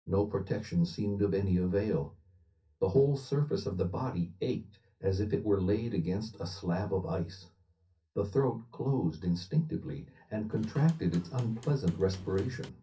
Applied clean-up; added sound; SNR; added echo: none; Hammer / Wood; 19 dB; reverberation time 0.3 s.